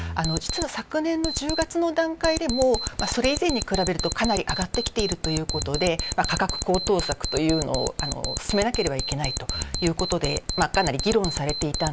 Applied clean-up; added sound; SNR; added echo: none; Alarm; 4 dB; none.